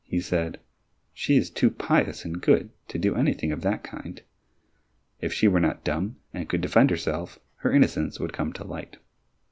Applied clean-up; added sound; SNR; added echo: none; none; none; none.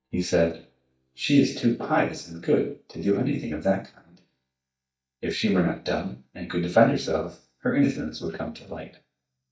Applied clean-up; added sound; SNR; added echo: neural mask model DeepFilterNet 3.